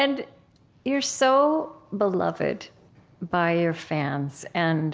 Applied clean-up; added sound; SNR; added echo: none; none; none; none.